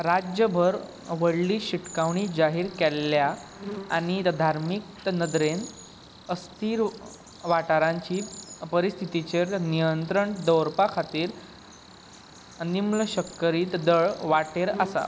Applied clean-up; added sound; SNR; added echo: none; Cricket; 18 dB; none.